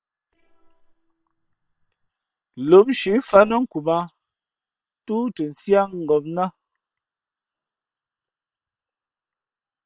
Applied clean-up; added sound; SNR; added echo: neural separator model SepFormer WHAM!.